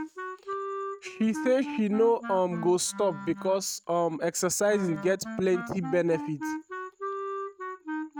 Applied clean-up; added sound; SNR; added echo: neural mask model RNNoise.